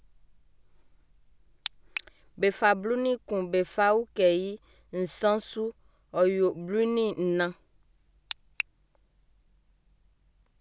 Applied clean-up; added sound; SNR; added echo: none; none; none; none.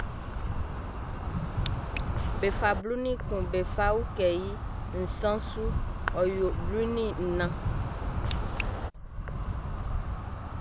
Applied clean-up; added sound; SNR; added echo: none; Insect; -1 dB; none.